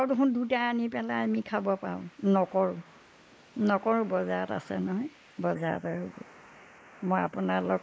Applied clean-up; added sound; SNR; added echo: neural mask model Resemble Enhance denoiser.